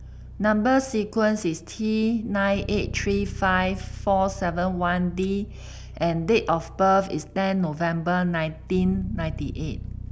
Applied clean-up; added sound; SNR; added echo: none; Bass guitar; 12 dB; none.